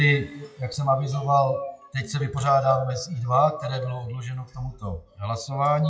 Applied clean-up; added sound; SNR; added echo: classical method WPE with log-MMSE.